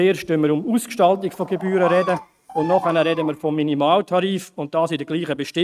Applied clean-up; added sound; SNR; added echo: neural mask model RNNoise.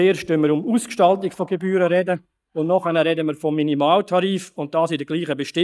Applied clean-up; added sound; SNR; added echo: neural mask model DeepFilterNet 3.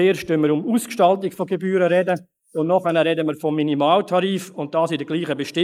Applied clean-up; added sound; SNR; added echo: neural mask model Resemble Enhance denoiser.